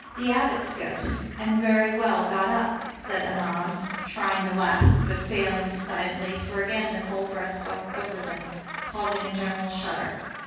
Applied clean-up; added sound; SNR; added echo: none; Gull, seagull; 12 dB; reverberation time 1.3 s.